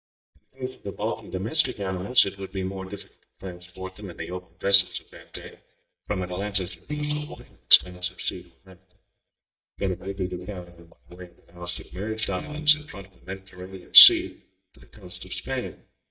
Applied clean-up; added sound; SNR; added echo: neural mask model DeepFilterNet 3.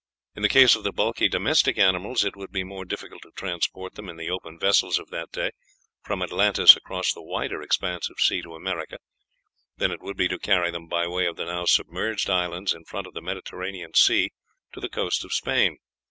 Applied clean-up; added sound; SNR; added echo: none; none; none; none.